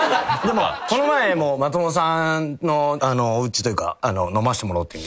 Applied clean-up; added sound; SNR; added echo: none; none; none; none.